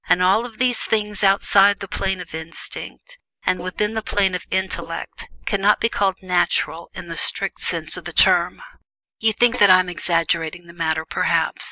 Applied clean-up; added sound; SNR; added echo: neural mask model Resemble Enhance denoiser.